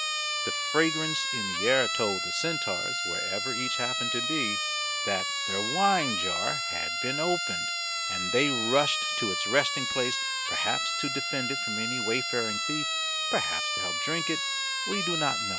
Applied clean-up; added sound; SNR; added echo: none; Siren; -2 dB; none.